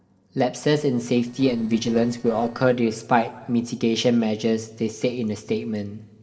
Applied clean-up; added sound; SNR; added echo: neural separator model SepFormer DNS4.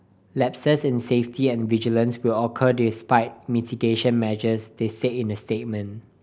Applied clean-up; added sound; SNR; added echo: none; none; none; none.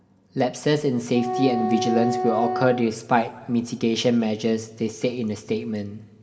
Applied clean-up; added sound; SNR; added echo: none; Wind instrument, woodwind instrument; 5 dB; reverberation time 1.5 s.